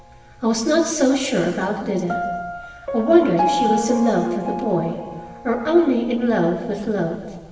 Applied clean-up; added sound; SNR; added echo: none; Piano; 8 dB; reverberation time 1.3 s.